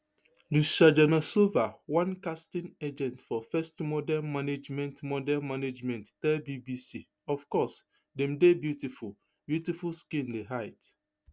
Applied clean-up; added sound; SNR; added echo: none; none; none; none.